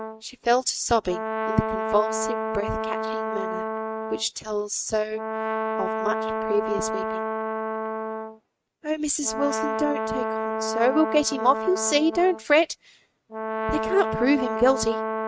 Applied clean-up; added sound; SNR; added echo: neural mask model RNNoise.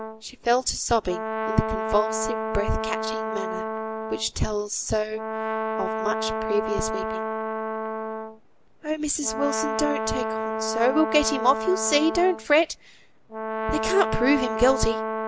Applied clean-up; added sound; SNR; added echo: none; Brass instrument; 3 dB; none.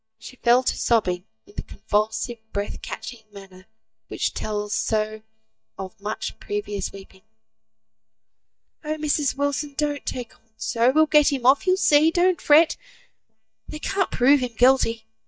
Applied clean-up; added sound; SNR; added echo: neural mask model DeepFilterNet 3.